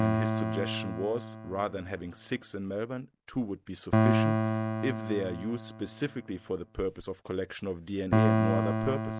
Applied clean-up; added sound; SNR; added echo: none; Piano; -3 dB; none.